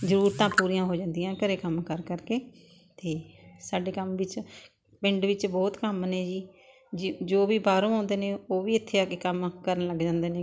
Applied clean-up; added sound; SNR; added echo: none; none; none; none.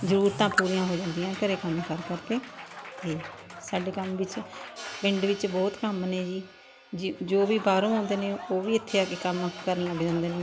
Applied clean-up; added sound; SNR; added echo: none; Crash cymbal + Applause; 13 dB; none.